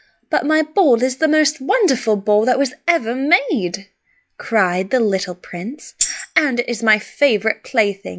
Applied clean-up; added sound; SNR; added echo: classical method log-MMSE.